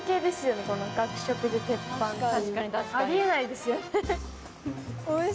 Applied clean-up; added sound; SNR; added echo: none; none; none; none.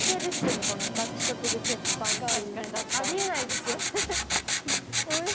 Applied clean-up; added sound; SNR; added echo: none; Writing; -4 dB; none.